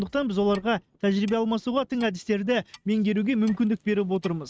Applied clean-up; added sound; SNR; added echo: neural mask model RNNoise.